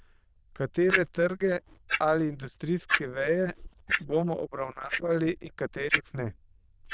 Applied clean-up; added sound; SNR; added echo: neural diffusion model UNIVERSE++.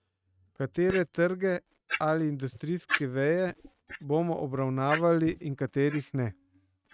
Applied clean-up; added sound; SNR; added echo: neural mask model RNNoise.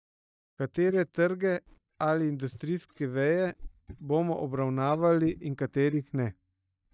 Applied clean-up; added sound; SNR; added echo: neural mask model DeepFilterNet 3.